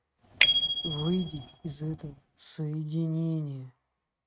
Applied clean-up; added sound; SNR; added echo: neural mask model RNNoise.